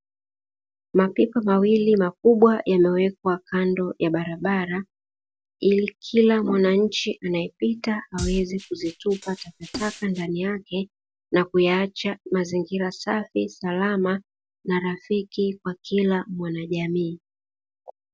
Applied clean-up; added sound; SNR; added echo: none; Drum kit; 12 dB; none.